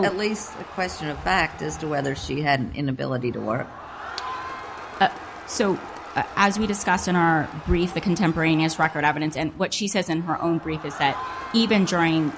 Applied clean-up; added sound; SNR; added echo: none; Crowd; 14 dB; none.